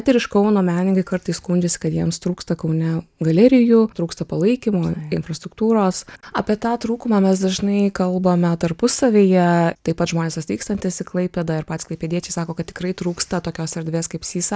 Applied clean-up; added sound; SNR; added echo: none; none; none; none.